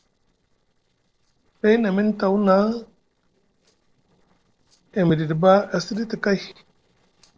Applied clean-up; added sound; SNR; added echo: neural separator model SepFormer DNS4.